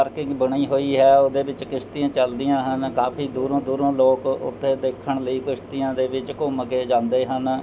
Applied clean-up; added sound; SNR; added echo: none; none; none; none.